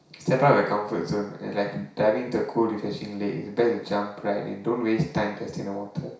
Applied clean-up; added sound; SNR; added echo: none; none; none; reverberation time 0.6 s.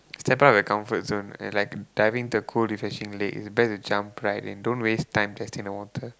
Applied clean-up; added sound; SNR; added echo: none; none; none; none.